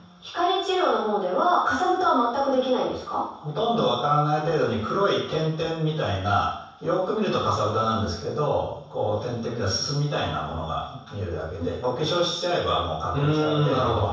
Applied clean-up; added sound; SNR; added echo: none; none; none; reverberation time 0.7 s.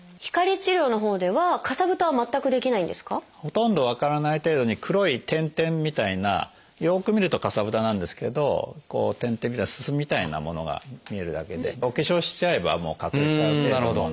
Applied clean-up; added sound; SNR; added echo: none; none; none; none.